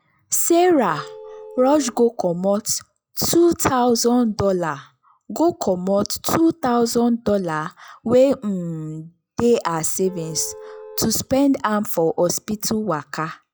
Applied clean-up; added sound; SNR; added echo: classical method log-MMSE.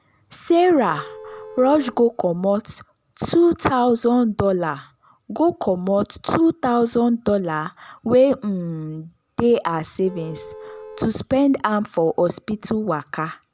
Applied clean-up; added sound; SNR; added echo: none; Vehicle horn, car horn, honking; 19 dB; none.